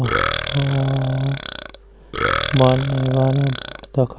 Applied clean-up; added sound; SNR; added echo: none; Burping, eructation; 6 dB; none.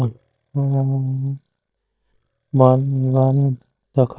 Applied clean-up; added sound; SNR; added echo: neural mask model DeepFilterNet 3.